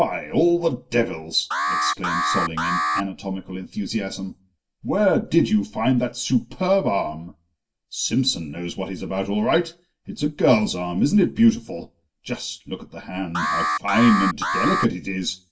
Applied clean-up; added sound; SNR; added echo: none; Alarm; 1 dB; reverberation time 0.2 s.